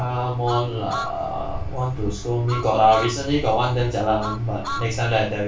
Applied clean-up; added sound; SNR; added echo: none; Truck; 13 dB; reverberation time 0.2 s.